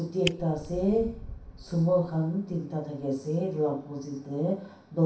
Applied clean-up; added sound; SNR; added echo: none; Fire; 15 dB; reverberation time 0.6 s.